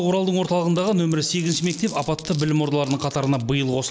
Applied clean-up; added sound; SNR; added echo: none; Glass; 19 dB; none.